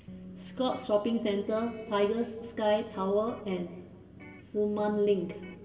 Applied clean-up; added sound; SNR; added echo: none; Electric guitar; 20 dB; reverberation time 1.4 s.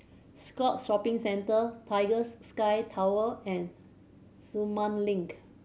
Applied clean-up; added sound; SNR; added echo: none; none; none; none.